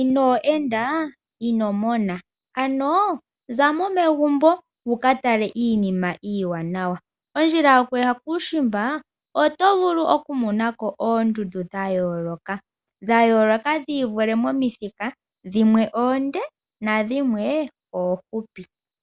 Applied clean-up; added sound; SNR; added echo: none; none; none; none.